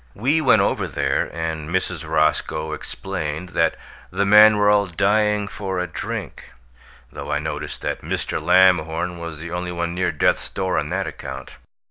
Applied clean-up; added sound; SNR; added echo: none; none; none; none.